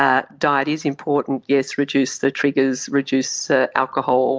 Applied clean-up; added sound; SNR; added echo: none; none; none; none.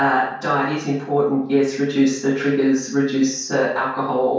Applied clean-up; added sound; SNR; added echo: none; none; none; reverberation time 0.5 s.